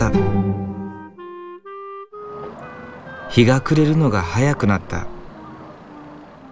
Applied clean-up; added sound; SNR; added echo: none; Wind instrument, woodwind instrument; 17 dB; none.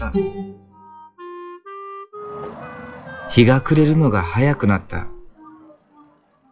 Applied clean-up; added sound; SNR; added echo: classical method log-MMSE.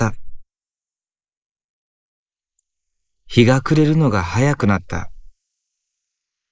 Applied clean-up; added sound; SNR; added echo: neural mask model Resemble Enhance denoiser.